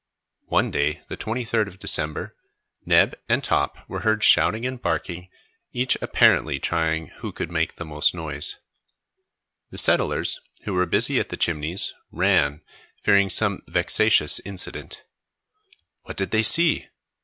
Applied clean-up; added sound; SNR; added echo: none; none; none; none.